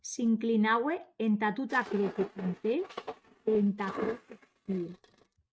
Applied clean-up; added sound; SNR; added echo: neural mask model RNNoise.